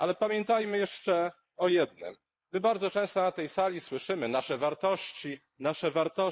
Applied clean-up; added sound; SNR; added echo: neural mask model Resemble Enhance denoiser.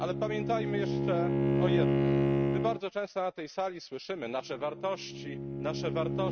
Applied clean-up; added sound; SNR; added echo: neural mask model RNNoise.